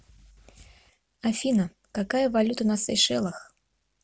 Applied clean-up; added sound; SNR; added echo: none; none; none; none.